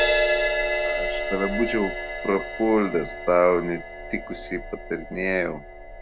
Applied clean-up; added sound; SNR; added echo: none; Crash cymbal; 2 dB; none.